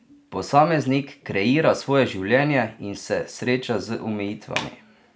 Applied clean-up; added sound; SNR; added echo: none; none; none; none.